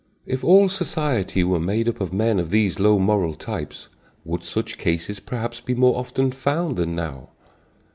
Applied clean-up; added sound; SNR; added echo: none; none; none; none.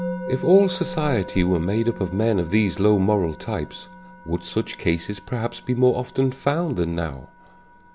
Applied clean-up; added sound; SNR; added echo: none; Musical instrument; 14 dB; none.